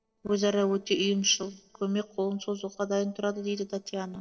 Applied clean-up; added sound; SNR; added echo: neural separator model SepFormer DNS4.